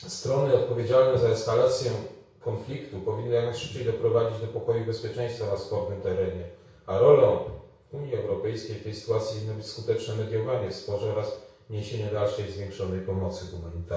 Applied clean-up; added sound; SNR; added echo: none; none; none; reverberation time 0.6 s.